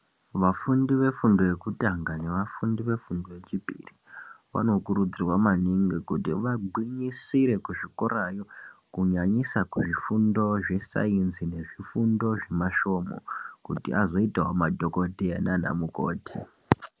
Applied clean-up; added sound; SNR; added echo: none; none; none; none.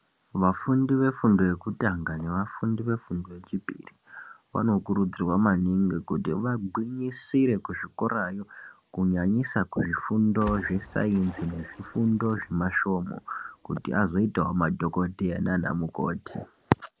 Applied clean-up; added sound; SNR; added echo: none; Splash, splatter; 17 dB; none.